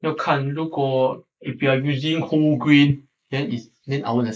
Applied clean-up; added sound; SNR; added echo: neural mask model Resemble Enhance denoiser.